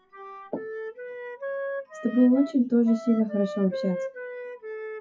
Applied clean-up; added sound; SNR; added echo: classical method WPE with log-MMSE.